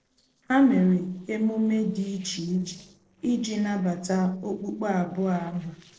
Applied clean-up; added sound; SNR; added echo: neural separator model SepFormer DNS4.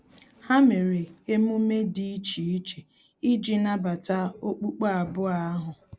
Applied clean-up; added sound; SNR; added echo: none; none; none; none.